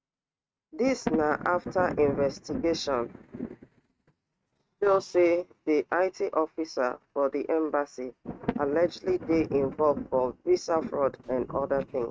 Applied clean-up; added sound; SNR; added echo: neural mask model RNNoise.